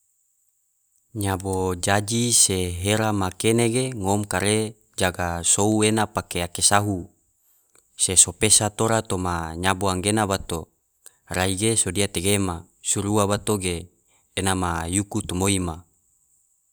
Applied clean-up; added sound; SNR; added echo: none; none; none; none.